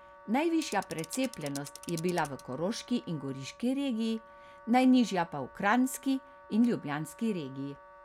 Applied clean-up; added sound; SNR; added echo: none; Wind instrument, woodwind instrument + Mechanisms / Bicycle; 19 dB; none.